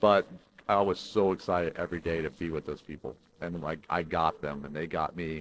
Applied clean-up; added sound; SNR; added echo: neural separator model SepFormer DNS4.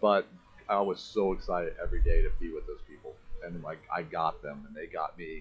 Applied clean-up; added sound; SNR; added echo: classical method log-MMSE.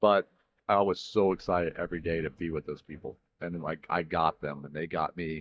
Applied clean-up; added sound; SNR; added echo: neural mask model DeepFilterNet 3.